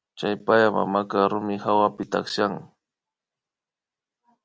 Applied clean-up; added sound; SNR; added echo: none; none; none; none.